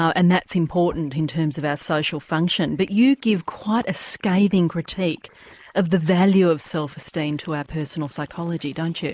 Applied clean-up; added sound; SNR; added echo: neural mask model Resemble Enhance denoiser.